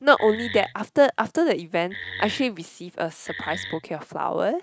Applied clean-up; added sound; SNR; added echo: neural mask model RNNoise.